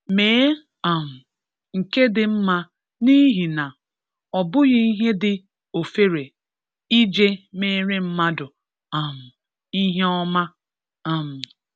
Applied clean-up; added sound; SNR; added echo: none; none; none; none.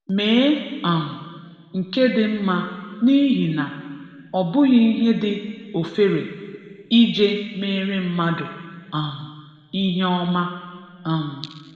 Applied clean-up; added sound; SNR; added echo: none; none; none; reverberation time 1.9 s.